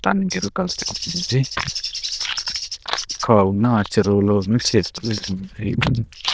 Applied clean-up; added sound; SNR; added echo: neural diffusion model UNIVERSE++.